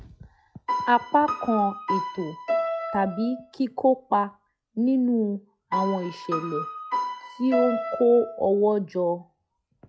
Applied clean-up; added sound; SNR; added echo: classical method log-MMSE.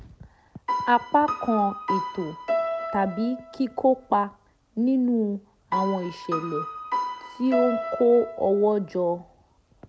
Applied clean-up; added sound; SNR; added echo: none; Piano; 5 dB; none.